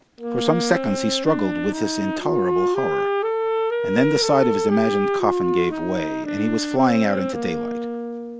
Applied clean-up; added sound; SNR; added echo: none; Wind instrument, woodwind instrument; 0 dB; none.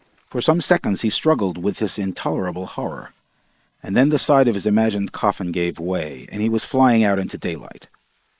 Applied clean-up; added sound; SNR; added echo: neural mask model Resemble Enhance denoiser.